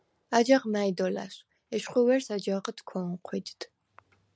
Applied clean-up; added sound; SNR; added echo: none; none; none; none.